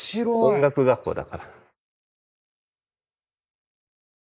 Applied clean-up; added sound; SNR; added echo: neural mask model Resemble Enhance denoiser.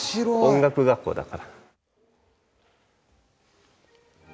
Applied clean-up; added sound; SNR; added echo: none; none; none; none.